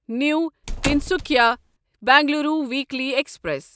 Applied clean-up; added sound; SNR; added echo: none; Squeak / Slam / Wood; 8 dB; none.